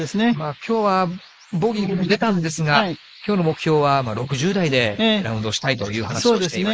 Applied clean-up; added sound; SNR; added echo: neural mask model Resemble Enhance denoiser.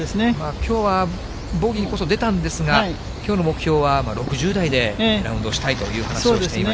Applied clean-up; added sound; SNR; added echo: none; none; none; none.